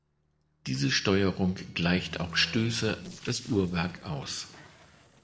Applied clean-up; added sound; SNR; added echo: neural separator model SepFormer DNS4.